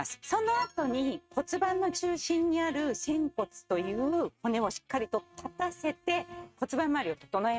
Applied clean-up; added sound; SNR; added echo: neural mask model RNNoise.